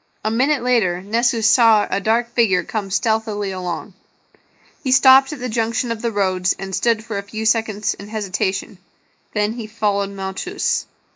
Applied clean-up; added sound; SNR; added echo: neural mask model Resemble Enhance denoiser.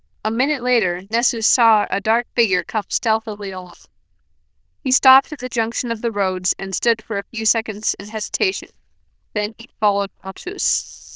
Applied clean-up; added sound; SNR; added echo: neural diffusion model UNIVERSE++.